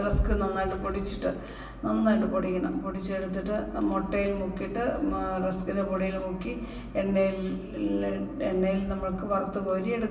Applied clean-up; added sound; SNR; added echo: none; none; none; reverberation time 0.9 s.